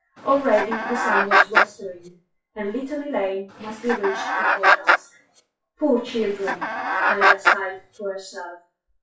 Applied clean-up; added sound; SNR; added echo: classical method WPE with log-MMSE.